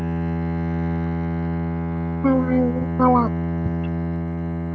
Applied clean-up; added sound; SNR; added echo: none; Bowed string instrument; -2 dB; none.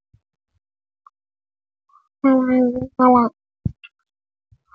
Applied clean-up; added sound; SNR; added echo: none; none; none; none.